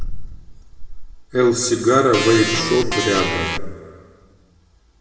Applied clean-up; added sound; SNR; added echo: none; Organ; 2 dB; reverberation time 1.9 s.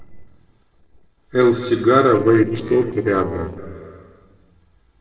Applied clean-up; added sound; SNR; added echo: neural separator model SepFormer DNS4.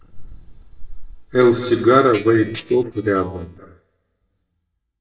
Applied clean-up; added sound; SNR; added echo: neural mask model DeepFilterNet 3.